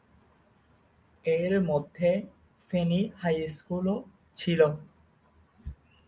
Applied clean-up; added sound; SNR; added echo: none; none; none; none.